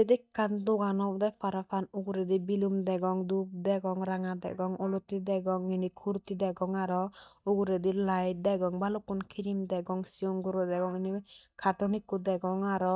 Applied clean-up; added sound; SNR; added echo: neural mask model DeepFilterNet 3.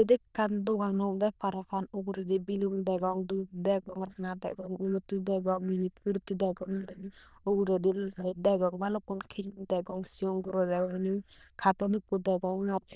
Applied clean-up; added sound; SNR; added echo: neural diffusion model UNIVERSE++.